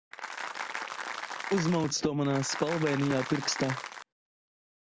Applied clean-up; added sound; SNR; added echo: none; Applause; 6 dB; none.